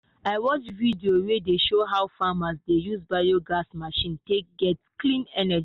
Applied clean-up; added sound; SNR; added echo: none; none; none; none.